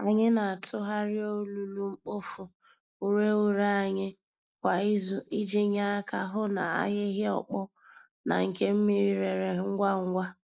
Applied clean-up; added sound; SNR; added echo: neural mask model Resemble Enhance denoiser.